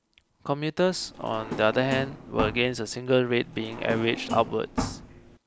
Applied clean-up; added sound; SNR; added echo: none; Drawer open or close; 8 dB; none.